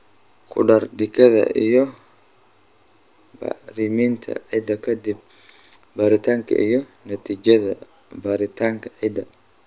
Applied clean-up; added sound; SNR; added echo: none; none; none; none.